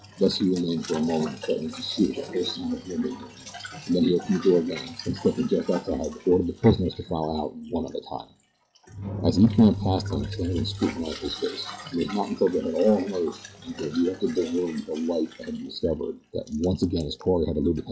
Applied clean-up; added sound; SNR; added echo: classical method log-MMSE.